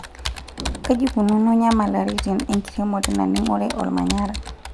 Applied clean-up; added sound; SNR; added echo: none; Computer keyboard; 10 dB; none.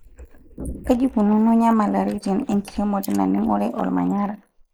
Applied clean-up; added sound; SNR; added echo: neural mask model Resemble Enhance denoiser.